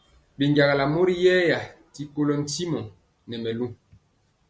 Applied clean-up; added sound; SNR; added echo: none; none; none; none.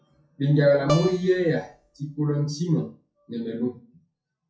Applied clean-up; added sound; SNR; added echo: classical method WPE with log-MMSE.